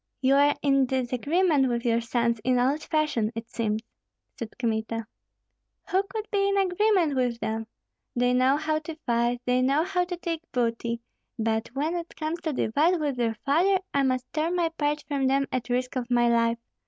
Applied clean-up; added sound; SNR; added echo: none; none; none; none.